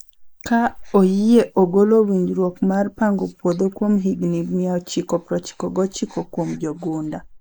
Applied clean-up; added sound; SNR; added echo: neural mask model Resemble Enhance denoiser.